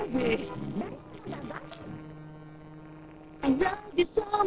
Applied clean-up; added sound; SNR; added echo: neural separator model SepFormer DNS4.